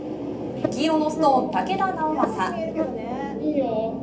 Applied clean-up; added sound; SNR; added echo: none; Buzz; 7 dB; reverberation time 0.3 s.